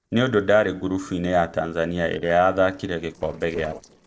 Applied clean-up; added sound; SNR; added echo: neural separator model SepFormer DNS4.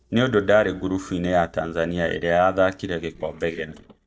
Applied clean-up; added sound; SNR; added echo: neural mask model DeepFilterNet 3.